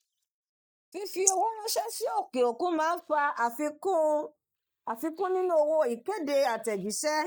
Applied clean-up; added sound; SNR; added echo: neural mask model DeepFilterNet 3.